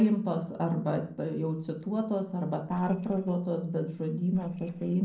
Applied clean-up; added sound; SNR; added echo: neural separator model SepFormer DNS4.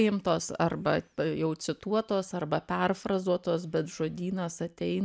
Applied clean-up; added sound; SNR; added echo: none; none; none; none.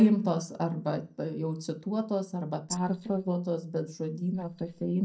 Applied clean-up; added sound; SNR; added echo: neural mask model DeepFilterNet 3.